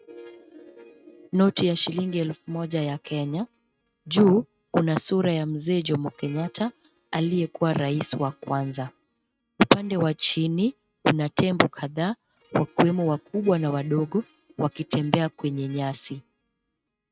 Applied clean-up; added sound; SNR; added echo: neural mask model RNNoise.